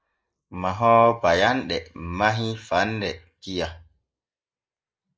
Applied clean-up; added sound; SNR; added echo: neural mask model Resemble Enhance denoiser.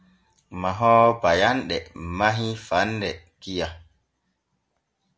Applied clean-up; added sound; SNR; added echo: none; none; none; none.